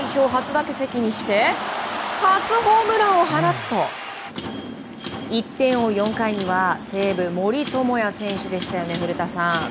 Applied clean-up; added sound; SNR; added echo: none; none; none; none.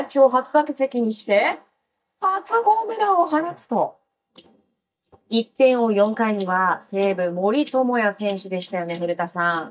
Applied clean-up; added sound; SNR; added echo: neural mask model DeepFilterNet 3.